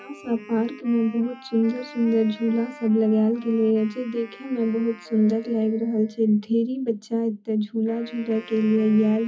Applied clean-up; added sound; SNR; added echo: classical method WPE with log-MMSE.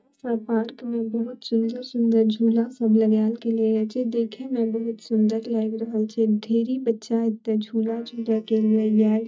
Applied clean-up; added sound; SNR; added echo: neural mask model DeepFilterNet 3.